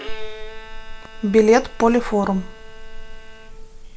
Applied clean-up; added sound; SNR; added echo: none; Bowed string instrument; 20 dB; none.